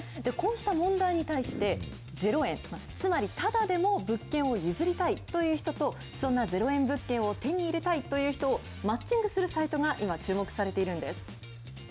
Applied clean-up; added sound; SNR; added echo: none; none; none; none.